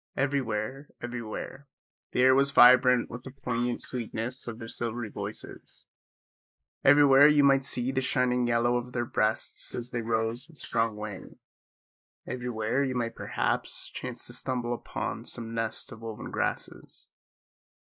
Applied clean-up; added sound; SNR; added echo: neural mask model Resemble Enhance denoiser.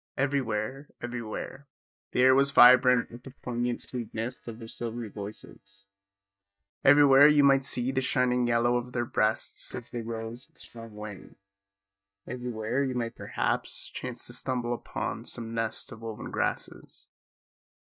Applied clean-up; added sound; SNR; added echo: neural mask model DeepFilterNet 3.